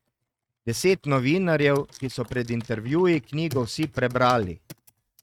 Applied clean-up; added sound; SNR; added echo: neural mask model RNNoise.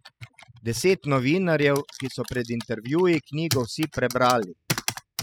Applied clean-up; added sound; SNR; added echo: classical method spectral subtraction.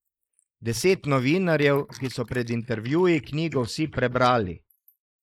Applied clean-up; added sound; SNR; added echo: neural mask model Resemble Enhance denoiser.